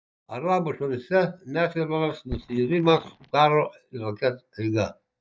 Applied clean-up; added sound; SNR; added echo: neural mask model DeepFilterNet 3.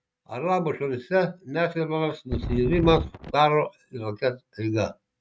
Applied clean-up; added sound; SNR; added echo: neural mask model RNNoise.